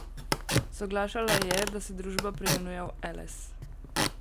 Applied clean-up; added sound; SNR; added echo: none; Squeak / Wood; -2 dB; none.